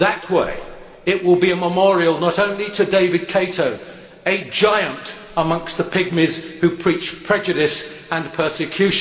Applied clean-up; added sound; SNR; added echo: none; none; none; reverberation time 2.1 s.